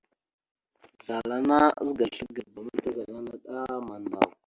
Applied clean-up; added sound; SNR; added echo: none; none; none; none.